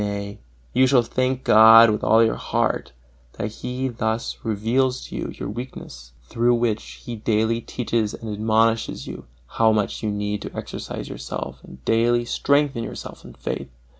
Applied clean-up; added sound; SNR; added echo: none; none; none; none.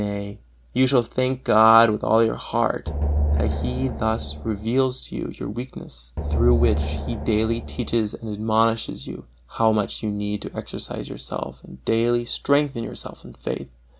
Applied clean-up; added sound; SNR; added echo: none; Drum; 1 dB; none.